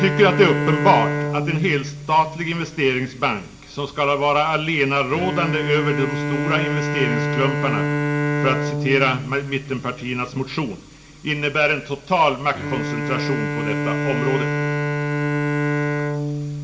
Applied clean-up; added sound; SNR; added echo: none; Bowed string instrument; 2 dB; reverberation time 0.8 s.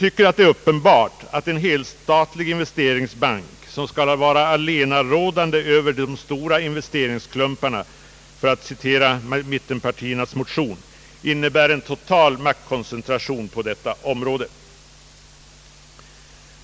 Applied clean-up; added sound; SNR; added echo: none; none; none; none.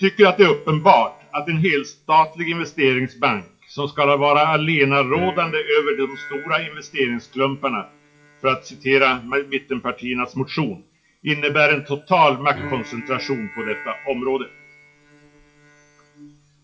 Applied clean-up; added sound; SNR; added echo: classical method WPE with log-MMSE.